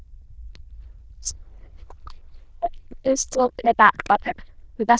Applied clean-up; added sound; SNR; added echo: neural diffusion model UNIVERSE++.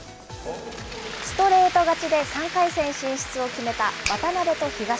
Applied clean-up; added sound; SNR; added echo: none; Finger snapping; 18 dB; none.